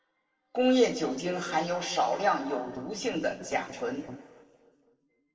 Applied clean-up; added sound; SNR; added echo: neural separator model SepFormer DNS4.